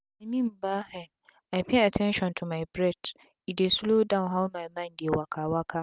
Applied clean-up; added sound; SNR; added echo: none; none; none; none.